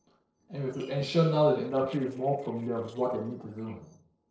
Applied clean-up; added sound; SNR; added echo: neural separator model SepFormer DNS4.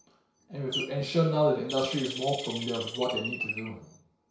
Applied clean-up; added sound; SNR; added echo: none; Bird; 8 dB; reverberation time 0.6 s.